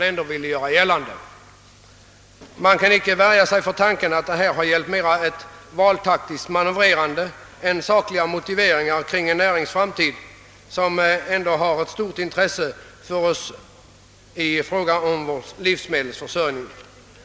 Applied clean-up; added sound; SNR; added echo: none; none; none; none.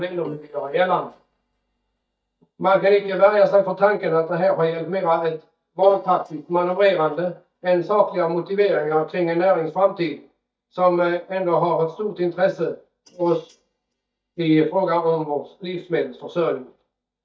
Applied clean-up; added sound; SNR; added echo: neural mask model DeepFilterNet 3.